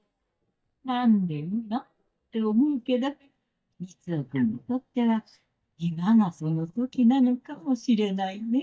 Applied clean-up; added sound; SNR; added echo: neural mask model DeepFilterNet 3.